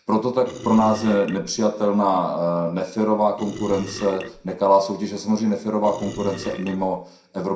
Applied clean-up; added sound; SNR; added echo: none; Burping, eructation; 14 dB; reverberation time 0.5 s.